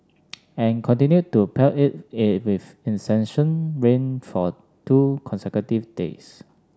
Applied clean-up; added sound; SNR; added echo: none; none; none; none.